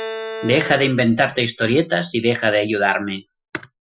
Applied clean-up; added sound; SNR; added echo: classical method Wiener filter.